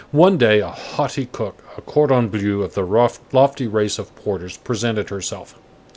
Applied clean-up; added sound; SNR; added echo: none; none; none; none.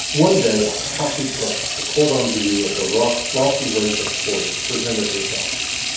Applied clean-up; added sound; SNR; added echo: none; Sink (filling or washing) / Water tap, faucet; 3 dB; reverberation time 0.6 s.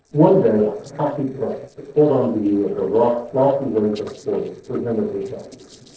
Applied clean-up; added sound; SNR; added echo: neural separator model SepFormer DNS4.